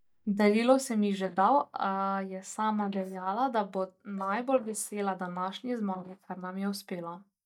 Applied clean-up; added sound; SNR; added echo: neural mask model DeepFilterNet 3.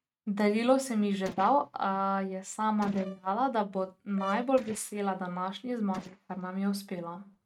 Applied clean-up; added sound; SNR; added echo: neural mask model RNNoise.